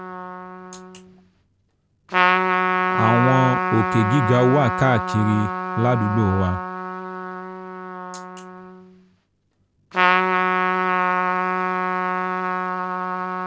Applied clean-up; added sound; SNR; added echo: none; Trumpet; -1 dB; none.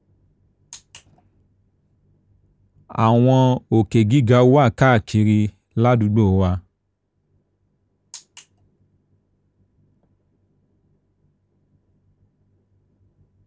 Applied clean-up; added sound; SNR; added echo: none; none; none; none.